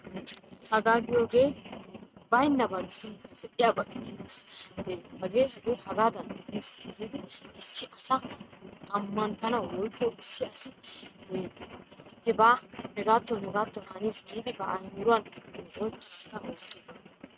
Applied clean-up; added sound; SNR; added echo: neural mask model RNNoise.